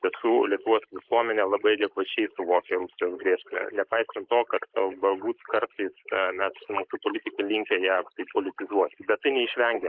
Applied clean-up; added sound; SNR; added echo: neural mask model Resemble Enhance denoiser.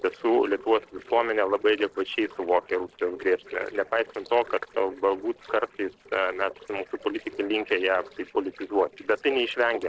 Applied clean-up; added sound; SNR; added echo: neural separator model SepFormer DNS4.